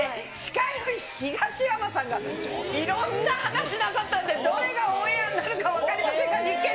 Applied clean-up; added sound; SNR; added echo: none; none; none; none.